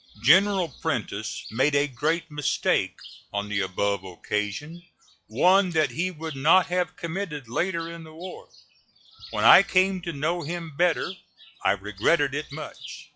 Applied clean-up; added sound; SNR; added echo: classical method log-MMSE.